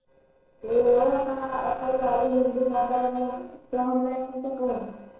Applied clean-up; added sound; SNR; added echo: neural separator model SepFormer DNS4.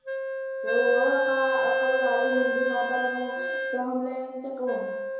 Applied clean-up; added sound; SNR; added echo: none; Wind instrument, woodwind instrument; -2 dB; reverberation time 1.0 s.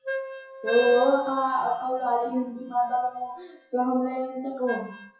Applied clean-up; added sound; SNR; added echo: classical method WPE with log-MMSE.